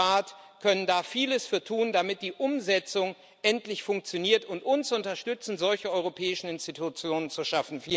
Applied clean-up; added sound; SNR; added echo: none; none; none; none.